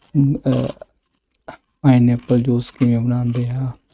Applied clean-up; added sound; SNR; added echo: neural mask model RNNoise.